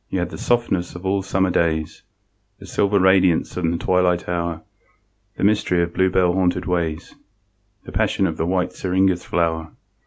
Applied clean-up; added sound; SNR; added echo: none; none; none; none.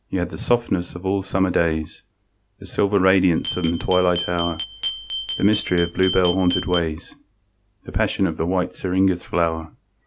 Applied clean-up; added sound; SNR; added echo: none; Glass; 4 dB; none.